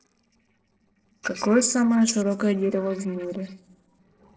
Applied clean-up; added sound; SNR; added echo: neural separator model SepFormer DNS4.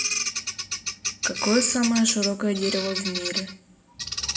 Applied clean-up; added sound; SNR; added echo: none; Bird vocalization, bird call, bird song; 3 dB; reverberation time 0.6 s.